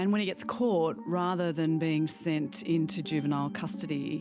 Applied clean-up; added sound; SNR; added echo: none; none; none; none.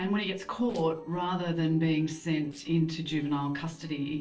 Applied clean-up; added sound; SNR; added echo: neural separator model SepFormer DNS4.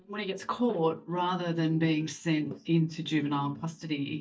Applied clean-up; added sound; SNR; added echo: neural mask model DeepFilterNet 3.